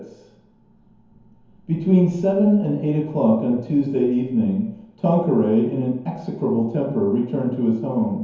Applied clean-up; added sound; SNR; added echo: none; none; none; reverberation time 0.9 s.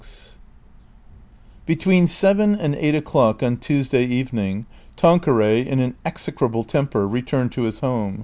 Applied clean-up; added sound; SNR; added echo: none; none; none; none.